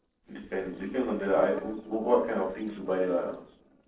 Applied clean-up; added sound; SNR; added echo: neural separator model SepFormer DNS4.